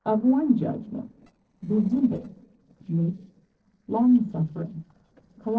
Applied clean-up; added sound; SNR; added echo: neural separator model SepFormer DNS4.